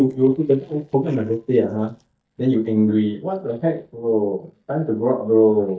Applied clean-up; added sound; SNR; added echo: neural mask model DeepFilterNet 3.